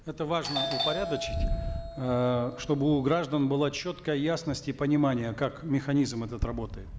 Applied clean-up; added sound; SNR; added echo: none; Doorbell; 10 dB; none.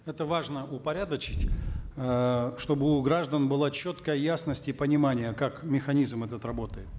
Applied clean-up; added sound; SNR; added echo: none; none; none; none.